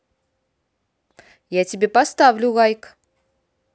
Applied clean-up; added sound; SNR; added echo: none; none; none; none.